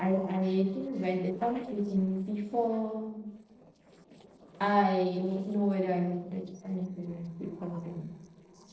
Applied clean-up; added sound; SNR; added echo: neural separator model SepFormer DNS4.